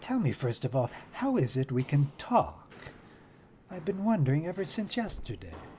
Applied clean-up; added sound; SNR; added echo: none; Growling / Hiss + Walk, footsteps; 19 dB; none.